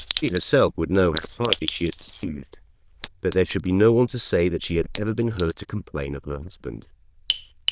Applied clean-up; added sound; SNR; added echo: neural diffusion model UNIVERSE++.